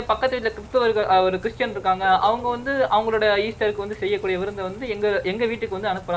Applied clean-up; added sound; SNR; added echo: none; Bird / Rain; 19 dB; none.